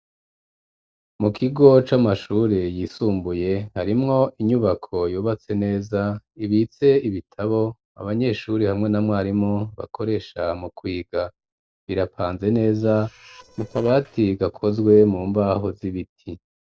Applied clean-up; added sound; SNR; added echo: neural separator model SepFormer DNS4.